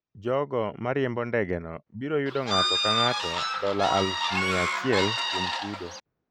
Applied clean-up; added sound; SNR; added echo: none; Bird / Fowl; -1 dB; none.